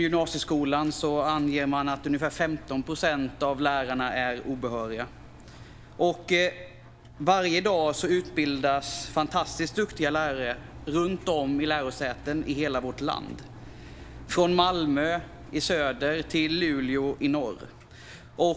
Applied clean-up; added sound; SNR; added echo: none; Engine; 17 dB; none.